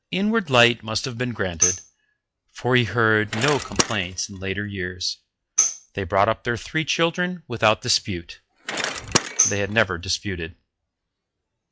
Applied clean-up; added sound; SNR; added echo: classical method log-MMSE.